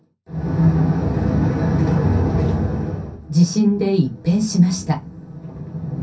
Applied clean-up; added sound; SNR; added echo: none; none; none; reverberation time 0.3 s.